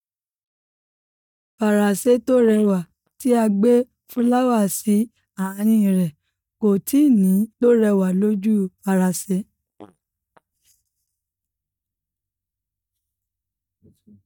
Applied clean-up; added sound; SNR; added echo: neural mask model DeepFilterNet 3.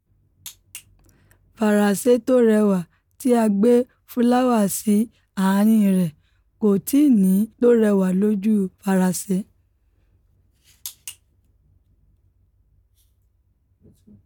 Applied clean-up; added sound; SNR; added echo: none; none; none; none.